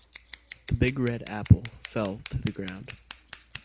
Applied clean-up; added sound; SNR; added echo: none; Scissors; 19 dB; none.